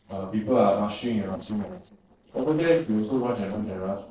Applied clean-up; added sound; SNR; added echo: neural separator model SepFormer DNS4.